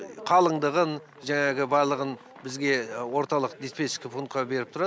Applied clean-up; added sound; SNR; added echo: none; none; none; none.